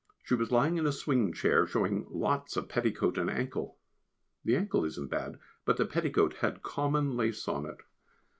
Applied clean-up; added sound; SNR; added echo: none; none; none; none.